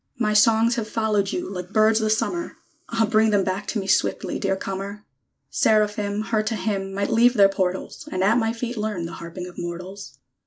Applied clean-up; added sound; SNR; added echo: neural mask model Resemble Enhance denoiser.